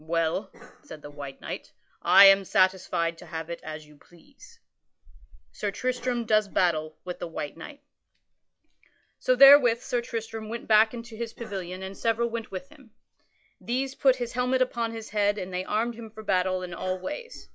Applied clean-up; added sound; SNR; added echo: classical method log-MMSE.